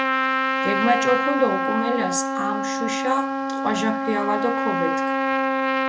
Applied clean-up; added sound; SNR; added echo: none; Trumpet; -2 dB; none.